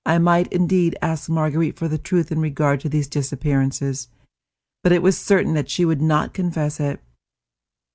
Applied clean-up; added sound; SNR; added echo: none; none; none; none.